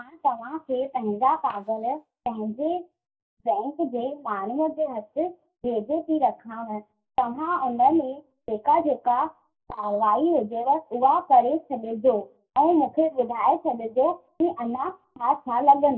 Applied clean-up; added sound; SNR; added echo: neural mask model DeepFilterNet 3.